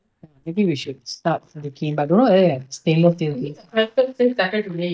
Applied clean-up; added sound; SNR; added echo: neural mask model DeepFilterNet 3.